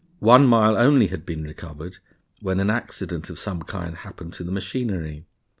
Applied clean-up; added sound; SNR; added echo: none; none; none; none.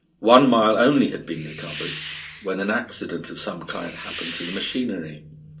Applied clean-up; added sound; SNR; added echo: none; Hiss; 14 dB; reverberation time 0.2 s.